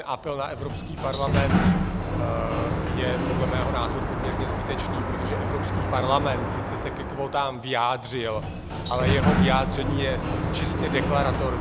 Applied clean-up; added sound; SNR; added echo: none; Sliding door; -3 dB; none.